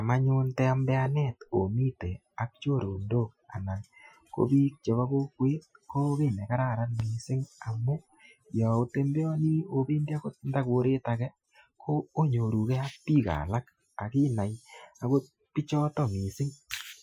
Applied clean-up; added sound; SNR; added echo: classical method Wiener filter.